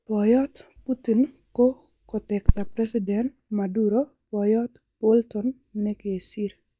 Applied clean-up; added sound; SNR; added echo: neural mask model DeepFilterNet 3.